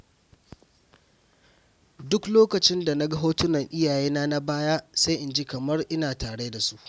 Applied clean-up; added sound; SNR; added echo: none; none; none; none.